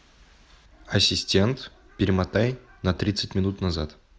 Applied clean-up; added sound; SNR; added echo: none; none; none; none.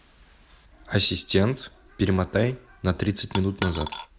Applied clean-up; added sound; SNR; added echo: none; Coin (dropping); 6 dB; none.